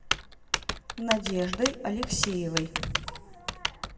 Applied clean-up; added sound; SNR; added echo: none; Typing; 1 dB; reverberation time 1.1 s.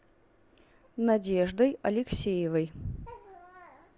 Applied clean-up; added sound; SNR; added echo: none; none; none; none.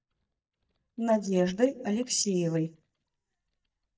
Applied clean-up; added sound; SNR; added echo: neural mask model DeepFilterNet 3.